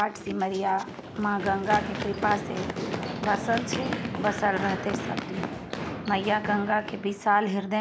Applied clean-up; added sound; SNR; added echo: none; Run; 6 dB; none.